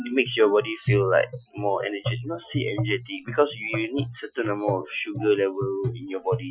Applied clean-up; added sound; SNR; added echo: classical method Wiener filter.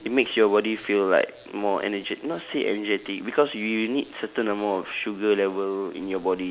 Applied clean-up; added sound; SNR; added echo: none; none; none; none.